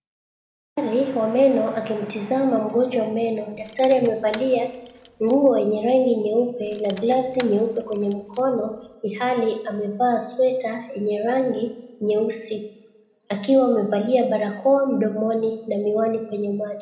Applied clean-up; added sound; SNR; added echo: none; Rattle / Keys jangling; 20 dB; reverberation time 0.9 s.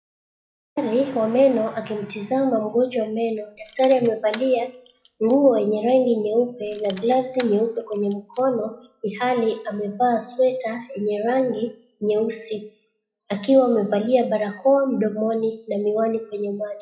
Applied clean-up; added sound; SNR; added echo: classical method WPE with log-MMSE.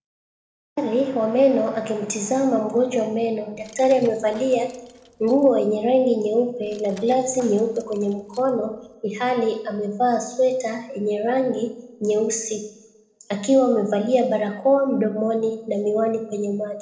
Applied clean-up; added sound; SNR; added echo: neural separator model SepFormer DNS4.